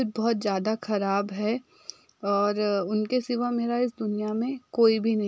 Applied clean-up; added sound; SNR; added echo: none; none; none; none.